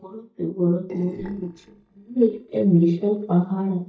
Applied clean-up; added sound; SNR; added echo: neural mask model DeepFilterNet 3.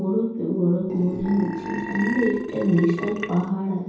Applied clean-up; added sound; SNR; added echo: none; Burping, eructation; 8 dB; reverberation time 0.9 s.